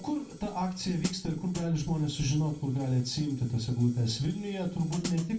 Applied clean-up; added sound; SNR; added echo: none; Hi-hat; 17 dB; reverberation time 0.3 s.